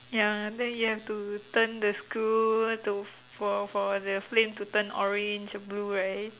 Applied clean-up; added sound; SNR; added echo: none; none; none; none.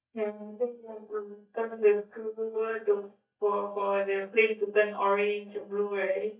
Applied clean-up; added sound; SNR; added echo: neural mask model DeepFilterNet 3.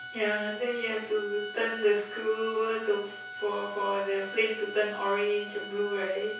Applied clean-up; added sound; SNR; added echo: none; Organ; 12 dB; reverberation time 0.6 s.